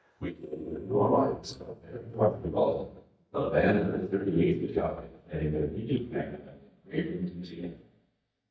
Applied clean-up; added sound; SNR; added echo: neural mask model DeepFilterNet 3.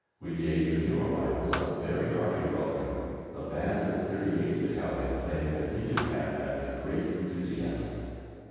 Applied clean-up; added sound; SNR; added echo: none; Thump, thud; 9 dB; reverberation time 2.2 s.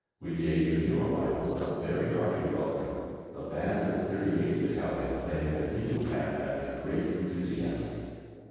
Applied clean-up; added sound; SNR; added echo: neural separator model SepFormer DNS4.